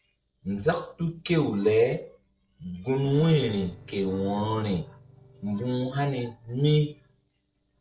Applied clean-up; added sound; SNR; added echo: neural separator model SepFormer DNS4.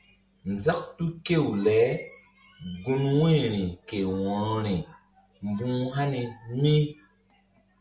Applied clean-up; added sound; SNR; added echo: none; none; none; none.